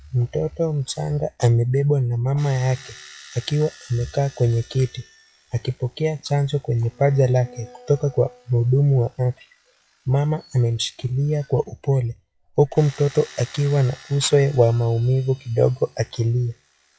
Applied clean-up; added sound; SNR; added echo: classical method log-MMSE.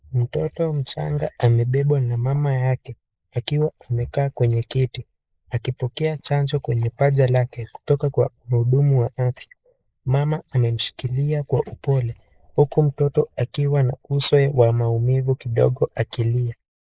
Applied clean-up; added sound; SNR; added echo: neural mask model Resemble Enhance denoiser.